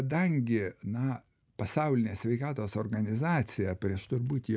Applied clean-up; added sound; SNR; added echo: none; none; none; none.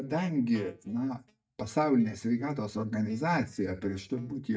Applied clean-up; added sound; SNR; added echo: neural mask model DeepFilterNet 3.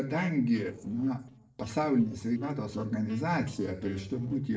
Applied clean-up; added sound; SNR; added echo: neural separator model SepFormer DNS4.